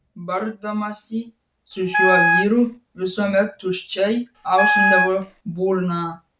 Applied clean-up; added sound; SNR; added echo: none; Wind instrument, woodwind instrument; -3 dB; none.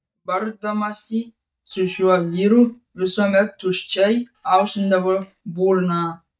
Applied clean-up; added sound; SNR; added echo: neural mask model DeepFilterNet 3.